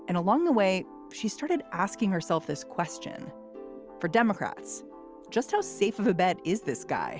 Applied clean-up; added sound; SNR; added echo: none; none; none; none.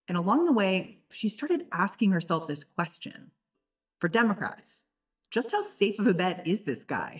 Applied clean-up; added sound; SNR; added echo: neural mask model DeepFilterNet 3.